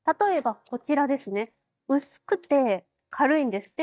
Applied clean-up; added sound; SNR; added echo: neural mask model DeepFilterNet 3.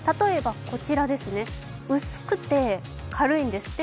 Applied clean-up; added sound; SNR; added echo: none; Bowed string instrument; 17 dB; none.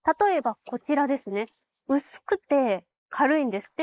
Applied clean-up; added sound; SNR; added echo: neural mask model Resemble Enhance denoiser.